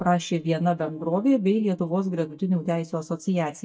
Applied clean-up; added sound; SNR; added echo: neural mask model DeepFilterNet 3.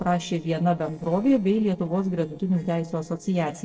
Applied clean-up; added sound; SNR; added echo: neural separator model SepFormer DNS4.